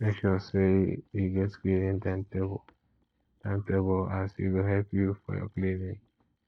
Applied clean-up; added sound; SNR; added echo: neural mask model DeepFilterNet 3.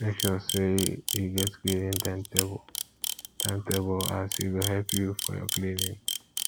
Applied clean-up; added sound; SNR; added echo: none; Camera; 4 dB; none.